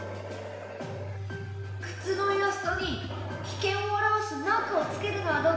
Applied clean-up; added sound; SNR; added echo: none; Fire; 13 dB; reverberation time 1.2 s.